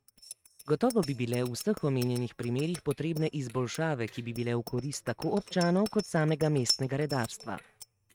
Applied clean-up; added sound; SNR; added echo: neural mask model RNNoise.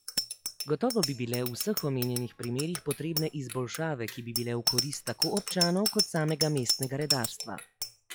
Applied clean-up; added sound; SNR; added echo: classical method log-MMSE.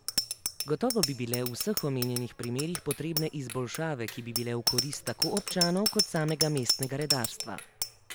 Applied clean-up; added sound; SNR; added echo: none; Bicycle bell; 2 dB; none.